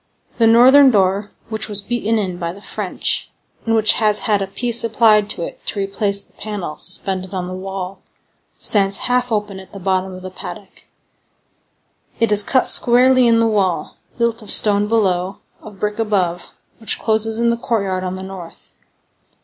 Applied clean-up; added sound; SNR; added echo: none; none; none; none.